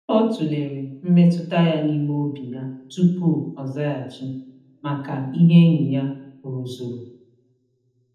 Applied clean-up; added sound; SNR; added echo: none; none; none; reverberation time 0.8 s.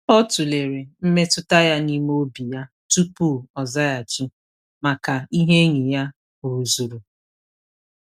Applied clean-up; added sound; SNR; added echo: none; none; none; none.